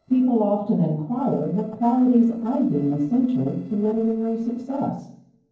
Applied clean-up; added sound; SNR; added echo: neural separator model SepFormer DNS4.